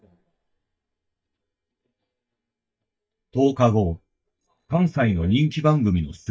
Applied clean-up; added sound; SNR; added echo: neural mask model DeepFilterNet 3.